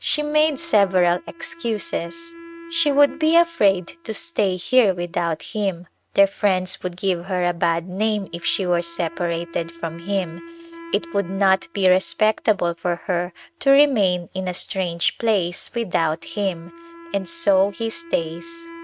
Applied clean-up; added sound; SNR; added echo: neural mask model RNNoise.